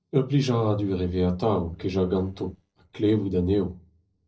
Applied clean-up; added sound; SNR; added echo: neural separator model SepFormer DNS4.